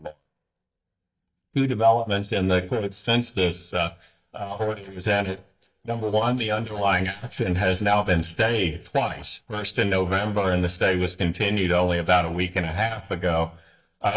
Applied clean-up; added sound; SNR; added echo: neural mask model DeepFilterNet 3.